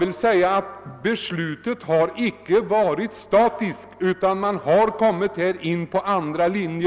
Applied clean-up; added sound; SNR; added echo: none; none; none; none.